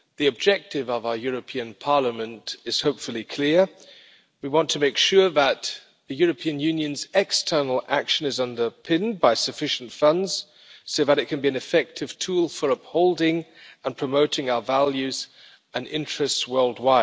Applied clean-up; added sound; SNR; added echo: none; none; none; none.